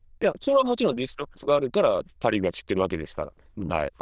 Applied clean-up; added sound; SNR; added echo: neural diffusion model UNIVERSE++.